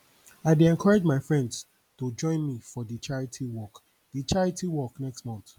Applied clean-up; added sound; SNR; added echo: none; none; none; none.